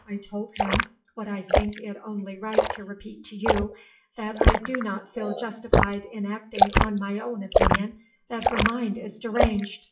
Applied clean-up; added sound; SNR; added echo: classical method WPE with log-MMSE.